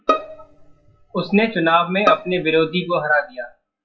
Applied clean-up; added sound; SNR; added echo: classical method WPE with log-MMSE.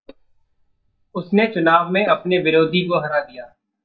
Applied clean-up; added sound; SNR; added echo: neural mask model DeepFilterNet 3.